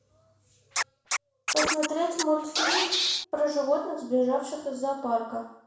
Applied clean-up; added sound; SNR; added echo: none; Scratching (performance technique); 0 dB; reverberation time 0.6 s.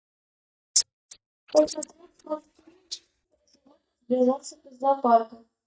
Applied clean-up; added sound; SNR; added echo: neural mask model DeepFilterNet 3.